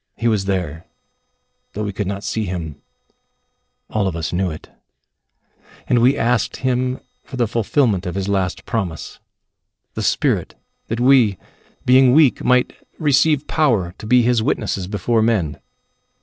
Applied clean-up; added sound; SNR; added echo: neural separator model SepFormer DNS4.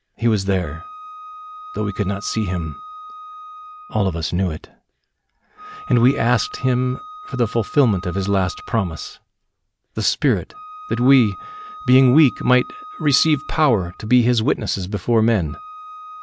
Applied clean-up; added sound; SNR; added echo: none; Wind instrument, woodwind instrument; 17 dB; none.